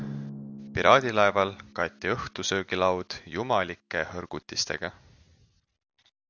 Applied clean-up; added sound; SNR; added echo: none; Drum; 17 dB; none.